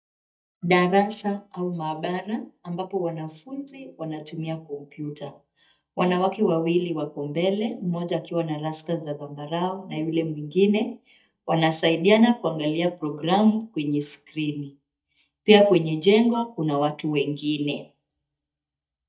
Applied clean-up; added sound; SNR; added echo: neural mask model DeepFilterNet 3.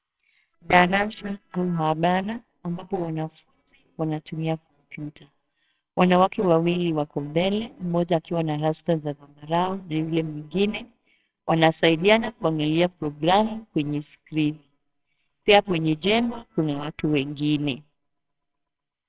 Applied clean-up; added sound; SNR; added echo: neural separator model SepFormer WHAMR!.